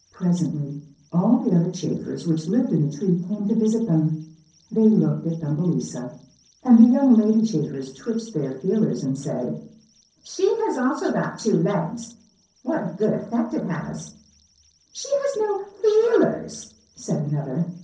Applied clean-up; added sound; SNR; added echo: neural separator model SepFormer DNS4.